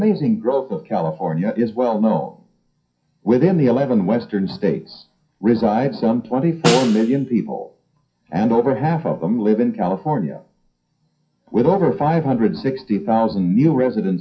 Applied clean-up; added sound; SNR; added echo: classical method WPE with log-MMSE.